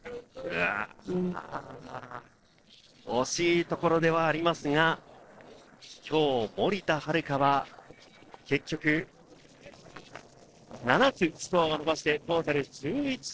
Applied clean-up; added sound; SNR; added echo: neural separator model SepFormer DNS4.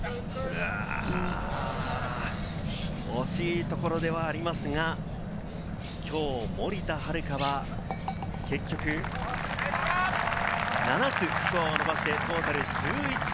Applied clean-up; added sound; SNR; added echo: none; Bird; 12 dB; none.